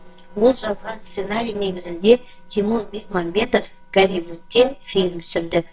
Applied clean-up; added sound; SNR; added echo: neural separator model SepFormer WHAMR!.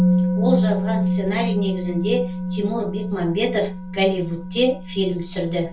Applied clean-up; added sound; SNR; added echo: none; Musical instrument; -1 dB; reverberation time 0.2 s.